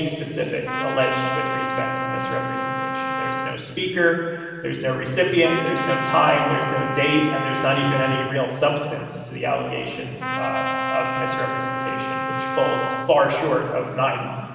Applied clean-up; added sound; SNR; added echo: none; Trumpet; 4 dB; reverberation time 1.6 s.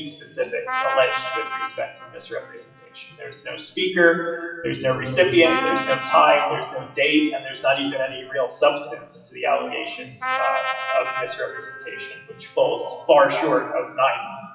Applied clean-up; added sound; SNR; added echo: classical method WPE with log-MMSE.